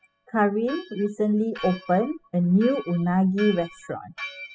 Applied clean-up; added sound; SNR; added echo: classical method spectral subtraction.